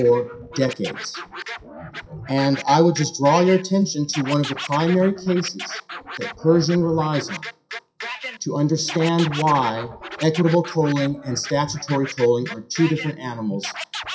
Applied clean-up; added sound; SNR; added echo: classical method WPE with log-MMSE.